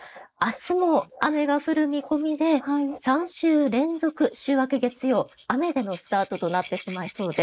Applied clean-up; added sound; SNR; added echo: neural mask model Resemble Enhance denoiser.